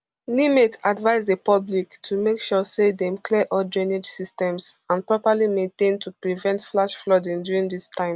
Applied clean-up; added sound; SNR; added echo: none; none; none; none.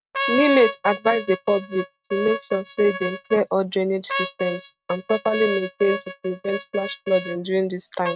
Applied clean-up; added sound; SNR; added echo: neural mask model RNNoise.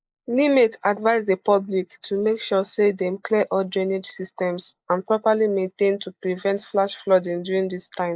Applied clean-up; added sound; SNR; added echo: neural mask model Resemble Enhance denoiser.